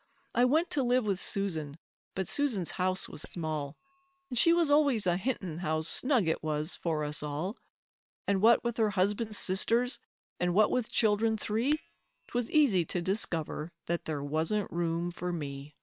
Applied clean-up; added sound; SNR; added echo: neural separator model SepFormer WHAM!.